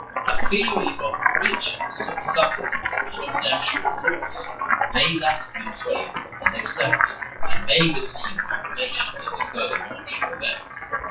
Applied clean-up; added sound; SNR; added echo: classical method WPE with log-MMSE.